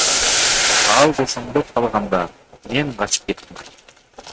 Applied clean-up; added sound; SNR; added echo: neural mask model RNNoise.